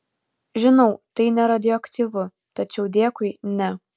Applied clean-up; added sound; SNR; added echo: none; none; none; none.